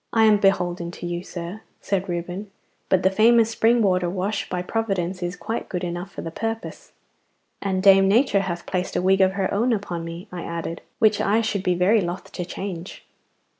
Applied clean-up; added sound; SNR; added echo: none; none; none; none.